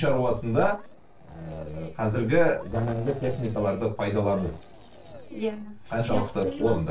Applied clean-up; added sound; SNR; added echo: neural separator model SepFormer DNS4.